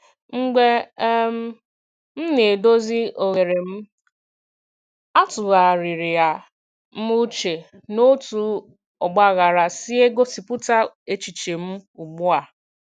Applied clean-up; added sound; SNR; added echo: none; none; none; none.